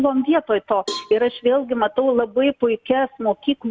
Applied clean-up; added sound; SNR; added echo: none; Cowbell; 17 dB; none.